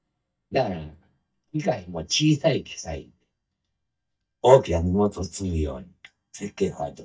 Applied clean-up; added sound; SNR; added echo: neural mask model DeepFilterNet 3.